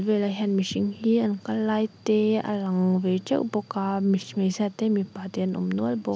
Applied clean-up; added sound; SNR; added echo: none; none; none; none.